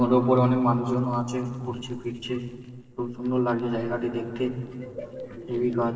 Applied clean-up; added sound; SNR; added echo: neural separator model SepFormer DNS4.